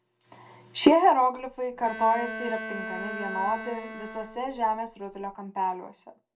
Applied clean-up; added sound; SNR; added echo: none; Bowed string instrument; 10 dB; reverberation time 0.2 s.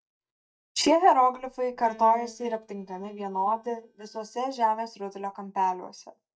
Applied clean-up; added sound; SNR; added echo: neural mask model DeepFilterNet 3.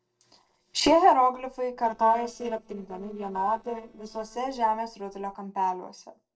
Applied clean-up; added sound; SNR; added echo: neural separator model SepFormer DNS4.